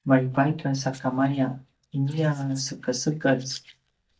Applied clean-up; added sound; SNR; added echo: neural mask model DeepFilterNet 3.